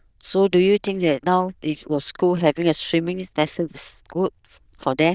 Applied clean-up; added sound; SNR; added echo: neural diffusion model UNIVERSE++.